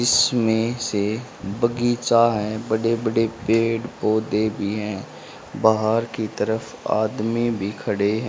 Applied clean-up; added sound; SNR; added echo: none; none; none; none.